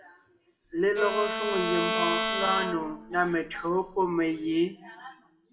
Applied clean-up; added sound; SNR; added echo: none; Bowed string instrument; 3 dB; reverberation time 0.5 s.